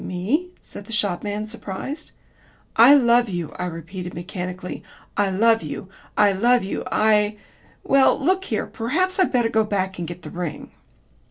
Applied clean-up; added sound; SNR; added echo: none; none; none; none.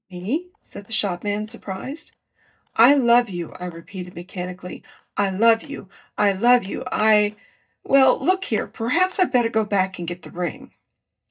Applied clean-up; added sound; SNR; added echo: neural mask model DeepFilterNet 3.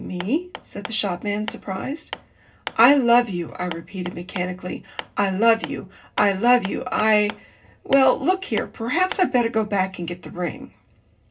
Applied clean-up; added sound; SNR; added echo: none; Hammer; 16 dB; reverberation time 0.2 s.